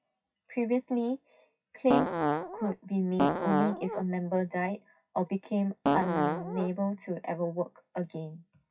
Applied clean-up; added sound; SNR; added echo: classical method WPE with log-MMSE.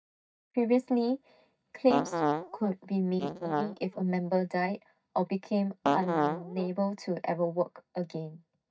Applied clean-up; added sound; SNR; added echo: neural mask model DeepFilterNet 3.